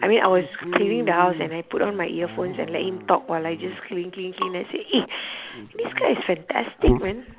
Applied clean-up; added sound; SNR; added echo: none; Dog + Bowed string instrument; 8 dB; none.